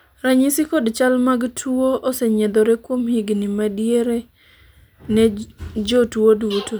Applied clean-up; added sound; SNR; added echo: none; none; none; none.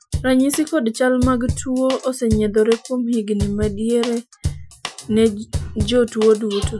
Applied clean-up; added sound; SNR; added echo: classical method Wiener filter.